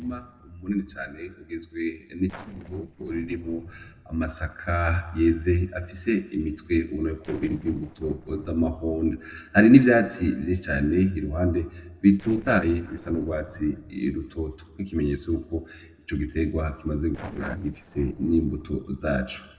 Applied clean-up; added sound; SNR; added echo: neural separator model SepFormer DNS4.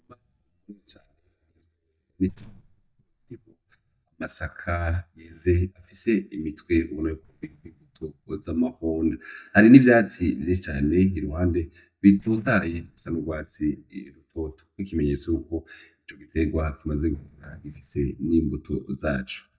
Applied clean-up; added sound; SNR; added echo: neural mask model DeepFilterNet 3.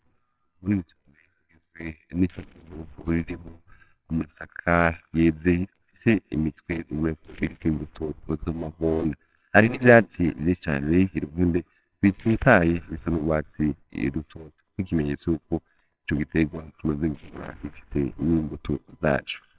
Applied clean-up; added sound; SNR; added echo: neural separator model SepFormer WHAMR!.